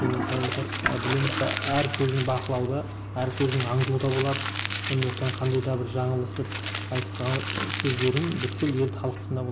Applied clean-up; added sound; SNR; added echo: none; Crumpling, crinkling + Toilet flush; 3 dB; none.